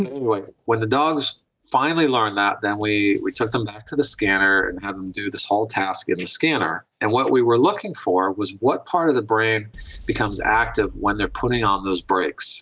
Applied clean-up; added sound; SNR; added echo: neural mask model DeepFilterNet 3.